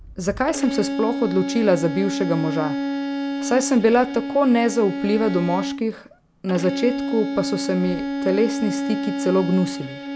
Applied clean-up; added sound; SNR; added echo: none; Bowed string instrument; 5 dB; none.